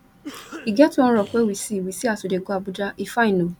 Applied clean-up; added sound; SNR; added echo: none; Cough; 20 dB; none.